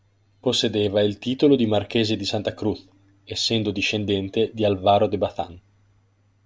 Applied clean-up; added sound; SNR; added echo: none; none; none; none.